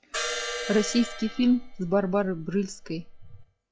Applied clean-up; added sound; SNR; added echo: classical method log-MMSE.